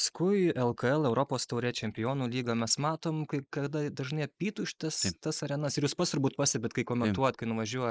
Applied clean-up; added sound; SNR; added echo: neural mask model Resemble Enhance denoiser.